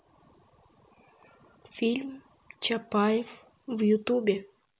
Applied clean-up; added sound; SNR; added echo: none; none; none; none.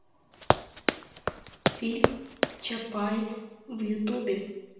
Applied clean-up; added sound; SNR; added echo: none; Run; -5 dB; reverberation time 0.9 s.